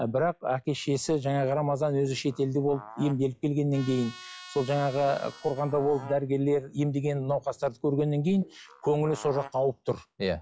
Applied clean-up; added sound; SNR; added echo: classical method log-MMSE.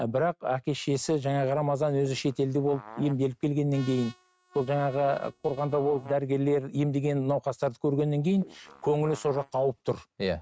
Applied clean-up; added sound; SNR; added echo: neural mask model RNNoise.